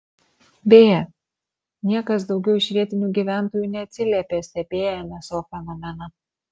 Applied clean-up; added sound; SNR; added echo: none; none; none; none.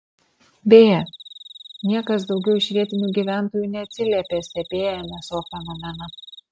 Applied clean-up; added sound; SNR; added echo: none; Cricket; 20 dB; none.